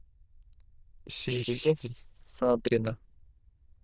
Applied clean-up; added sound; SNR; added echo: neural diffusion model UNIVERSE++.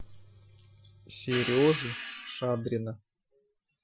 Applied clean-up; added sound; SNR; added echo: classical method Wiener filter.